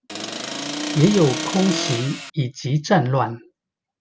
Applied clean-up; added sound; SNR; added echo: none; Accelerating, revving, vroom; 5 dB; none.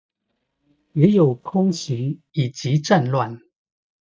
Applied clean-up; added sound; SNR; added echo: neural mask model DeepFilterNet 3.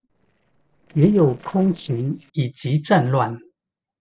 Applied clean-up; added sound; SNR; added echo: neural separator model SepFormer DNS4.